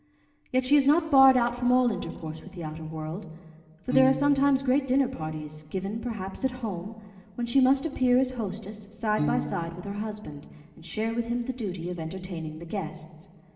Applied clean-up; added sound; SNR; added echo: none; Piano; 13 dB; reverberation time 2.9 s.